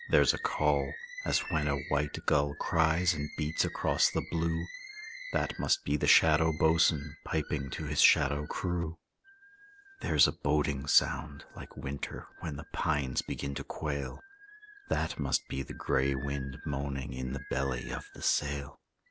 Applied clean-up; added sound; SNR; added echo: none; Bird; 16 dB; none.